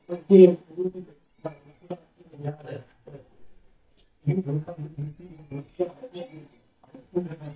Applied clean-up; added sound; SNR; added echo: neural mask model DeepFilterNet 3.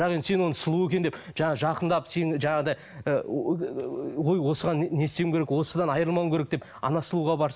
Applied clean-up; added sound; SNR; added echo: none; none; none; none.